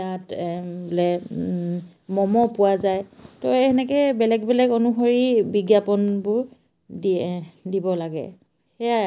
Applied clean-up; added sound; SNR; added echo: none; none; none; none.